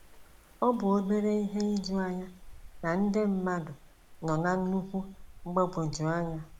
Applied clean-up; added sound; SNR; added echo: none; Wind; 17 dB; none.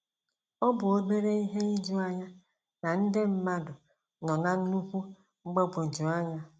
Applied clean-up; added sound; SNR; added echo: none; none; none; none.